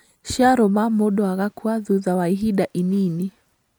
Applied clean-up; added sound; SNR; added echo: none; none; none; none.